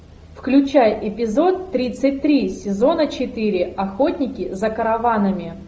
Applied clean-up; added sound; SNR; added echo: none; none; none; none.